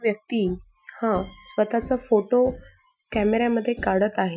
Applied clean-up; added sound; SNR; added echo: classical method Wiener filter.